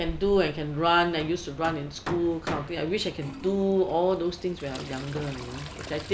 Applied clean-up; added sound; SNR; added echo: none; Trickle, dribble / Toilet flush + Hammer; 12 dB; none.